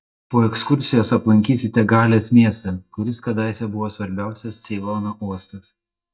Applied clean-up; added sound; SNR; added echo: neural mask model DeepFilterNet 3.